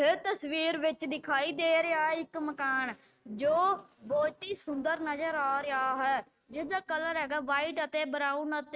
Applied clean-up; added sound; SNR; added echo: neural mask model RNNoise.